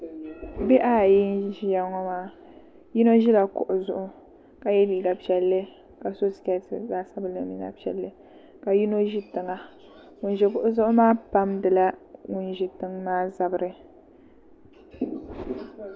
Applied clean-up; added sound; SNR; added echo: none; none; none; none.